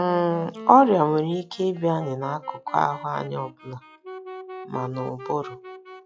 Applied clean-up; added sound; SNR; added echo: classical method log-MMSE.